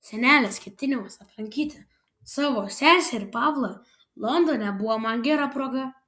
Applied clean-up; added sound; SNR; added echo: none; none; none; none.